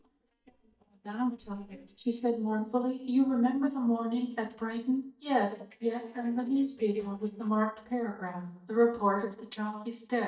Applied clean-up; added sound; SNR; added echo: neural mask model DeepFilterNet 3.